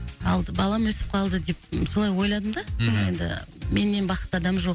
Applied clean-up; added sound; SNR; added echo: none; none; none; none.